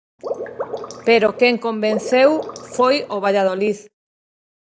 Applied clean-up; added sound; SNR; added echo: none; Water / Liquid; 10 dB; none.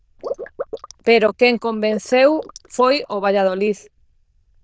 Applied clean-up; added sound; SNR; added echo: neural diffusion model UNIVERSE++.